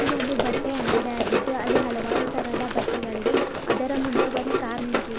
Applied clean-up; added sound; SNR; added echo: none; Run; -4 dB; none.